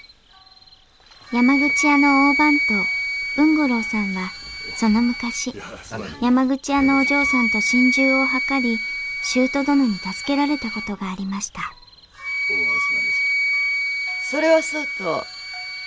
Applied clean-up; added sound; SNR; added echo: none; Wind instrument, woodwind instrument; 3 dB; none.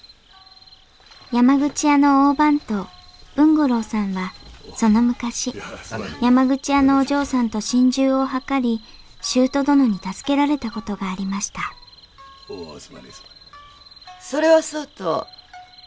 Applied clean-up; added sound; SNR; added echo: none; none; none; none.